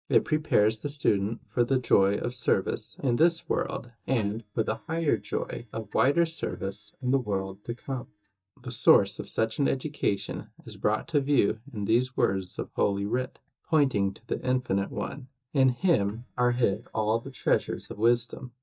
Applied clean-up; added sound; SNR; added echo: neural mask model DeepFilterNet 3.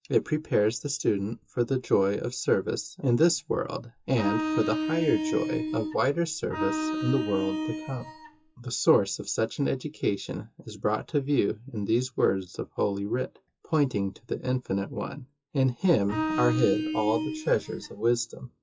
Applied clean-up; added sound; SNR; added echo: classical method WPE with log-MMSE.